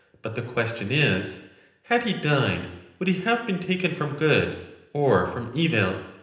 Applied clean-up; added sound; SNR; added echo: none; none; none; reverberation time 0.9 s.